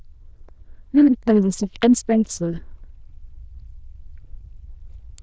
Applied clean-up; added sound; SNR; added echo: neural diffusion model UNIVERSE++.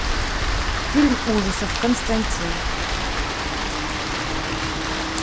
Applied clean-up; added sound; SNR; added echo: none; Rain; -3 dB; none.